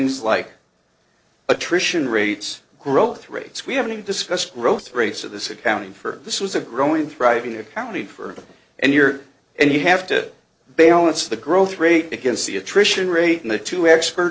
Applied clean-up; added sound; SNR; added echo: neural separator model SepFormer DNS4.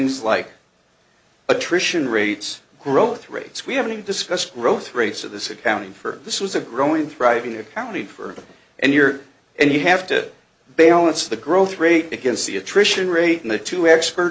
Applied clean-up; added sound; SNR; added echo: none; none; none; none.